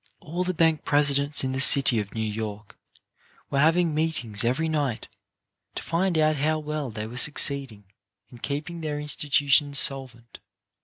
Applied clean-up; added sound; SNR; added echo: none; none; none; none.